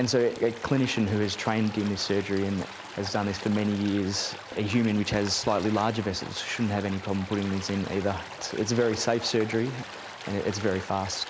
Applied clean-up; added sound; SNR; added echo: none; Stream; 13 dB; none.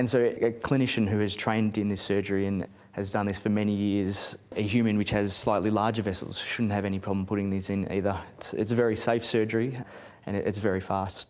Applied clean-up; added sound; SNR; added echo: none; none; none; none.